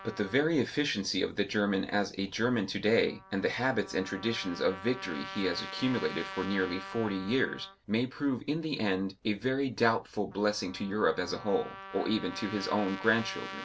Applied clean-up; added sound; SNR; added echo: none; Trumpet; 15 dB; none.